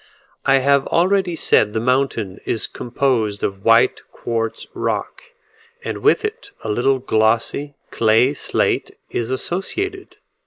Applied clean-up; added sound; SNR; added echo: neural mask model Resemble Enhance denoiser.